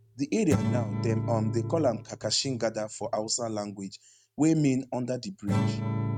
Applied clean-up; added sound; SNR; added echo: neural mask model RNNoise.